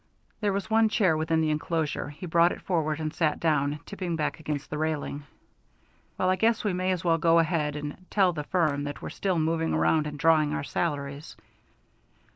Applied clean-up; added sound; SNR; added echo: neural separator model SepFormer DNS4.